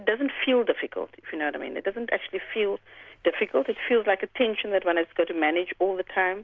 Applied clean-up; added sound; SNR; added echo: none; none; none; none.